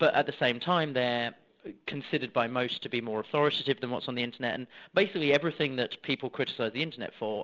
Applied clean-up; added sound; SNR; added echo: none; none; none; none.